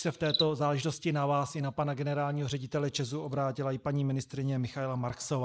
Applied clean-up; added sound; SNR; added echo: neural mask model Resemble Enhance denoiser.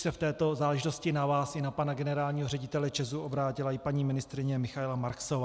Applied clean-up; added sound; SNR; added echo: none; none; none; none.